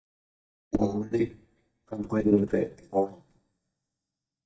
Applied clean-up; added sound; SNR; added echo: neural mask model DeepFilterNet 3.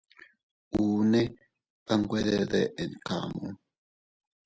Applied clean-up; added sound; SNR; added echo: none; none; none; none.